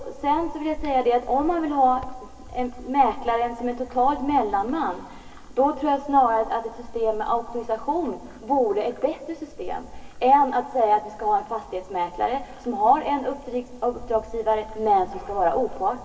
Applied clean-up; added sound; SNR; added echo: none; Cricket; 16 dB; reverberation time 2.6 s.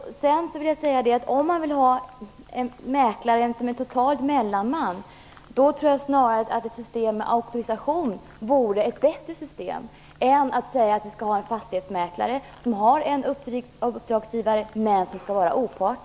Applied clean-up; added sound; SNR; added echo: none; none; none; none.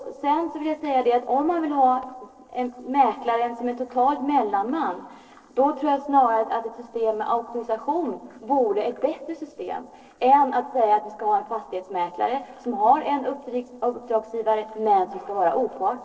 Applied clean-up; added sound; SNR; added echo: neural separator model SepFormer DNS4.